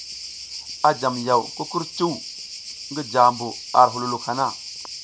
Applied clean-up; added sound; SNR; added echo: none; Cricket; 12 dB; none.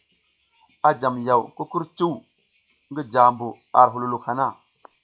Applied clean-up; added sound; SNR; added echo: classical method log-MMSE.